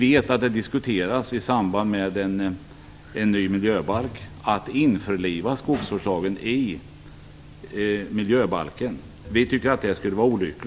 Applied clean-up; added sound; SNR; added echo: none; none; none; none.